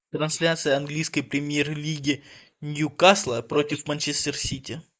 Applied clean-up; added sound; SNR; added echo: neural mask model Resemble Enhance denoiser.